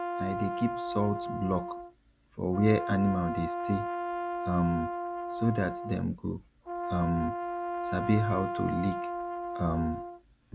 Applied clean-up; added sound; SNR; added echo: none; Brass instrument; 4 dB; none.